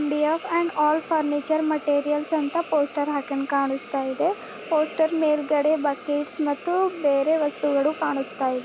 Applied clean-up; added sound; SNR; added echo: none; Hiss; 16 dB; none.